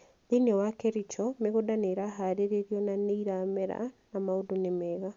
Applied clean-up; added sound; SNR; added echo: none; none; none; none.